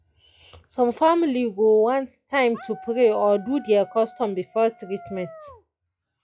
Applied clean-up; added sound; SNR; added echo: classical method log-MMSE.